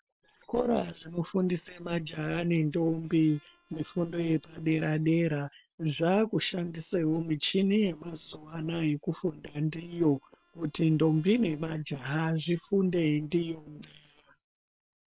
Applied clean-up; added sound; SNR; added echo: neural separator model SepFormer WHAM!.